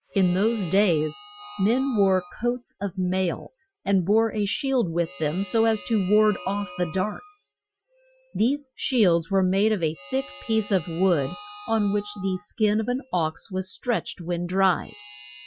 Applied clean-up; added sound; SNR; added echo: classical method Wiener filter.